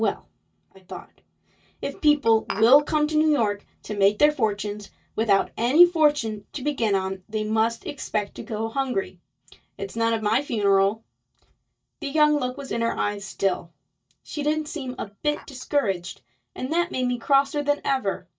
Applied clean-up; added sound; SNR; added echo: neural mask model DeepFilterNet 3.